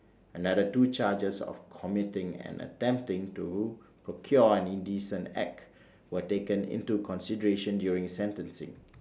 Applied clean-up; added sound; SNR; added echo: none; none; none; none.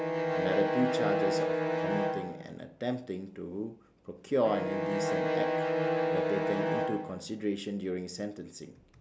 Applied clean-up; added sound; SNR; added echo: none; Bowed string instrument; -3 dB; none.